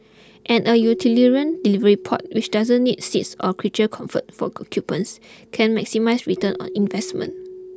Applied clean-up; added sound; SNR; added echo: none; Keyboard (musical); 16 dB; none.